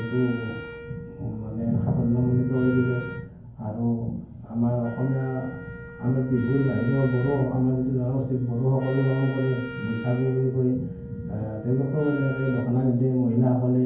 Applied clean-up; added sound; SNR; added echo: none; Wind instrument, woodwind instrument; 16 dB; reverberation time 0.9 s.